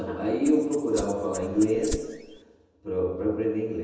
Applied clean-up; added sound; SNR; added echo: none; Rattle (instrument); 12 dB; reverberation time 1.1 s.